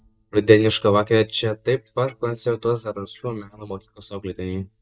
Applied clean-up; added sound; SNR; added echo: neural mask model DeepFilterNet 3.